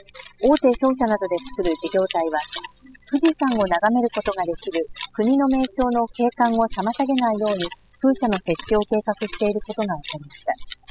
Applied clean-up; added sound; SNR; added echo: classical method spectral subtraction.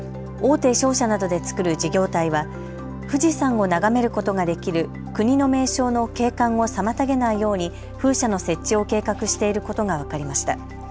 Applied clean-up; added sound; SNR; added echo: none; none; none; none.